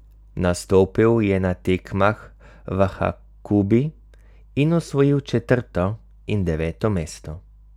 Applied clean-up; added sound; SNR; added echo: none; none; none; none.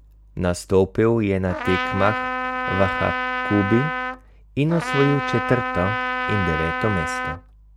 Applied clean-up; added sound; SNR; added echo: none; Trumpet; 3 dB; none.